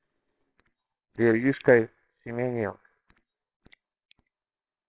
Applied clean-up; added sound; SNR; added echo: neural separator model SepFormer WHAMR!.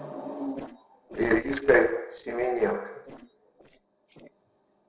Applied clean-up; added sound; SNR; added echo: neural separator model SepFormer DNS4.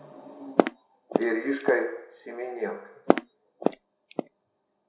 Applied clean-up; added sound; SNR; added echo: none; Walk, footsteps; -4 dB; reverberation time 0.6 s.